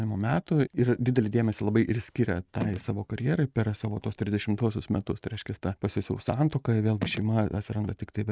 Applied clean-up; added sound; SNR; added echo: neural mask model RNNoise.